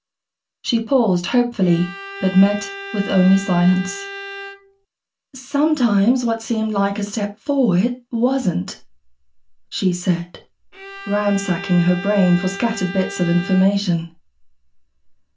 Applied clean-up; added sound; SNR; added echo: none; Bowed string instrument; 13 dB; reverberation time 0.2 s.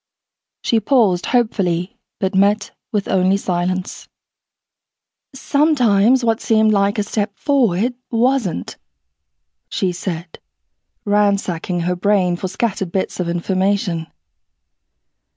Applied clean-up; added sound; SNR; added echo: none; none; none; none.